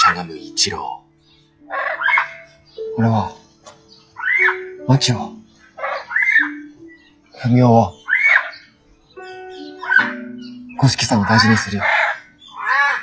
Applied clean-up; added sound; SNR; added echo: classical method log-MMSE.